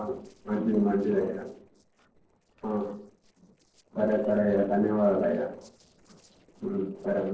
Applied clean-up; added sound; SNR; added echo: neural separator model SepFormer DNS4.